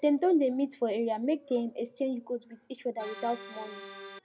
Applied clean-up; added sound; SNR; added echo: none; Accordion; 14 dB; none.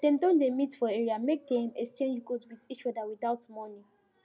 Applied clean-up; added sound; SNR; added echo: none; none; none; none.